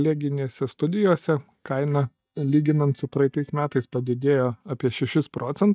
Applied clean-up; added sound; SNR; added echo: neural mask model DeepFilterNet 3.